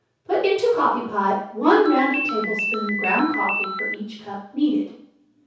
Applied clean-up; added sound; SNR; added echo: none; Ringtone; 4 dB; reverberation time 0.6 s.